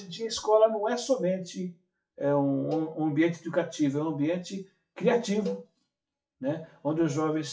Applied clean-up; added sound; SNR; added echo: classical method WPE with log-MMSE.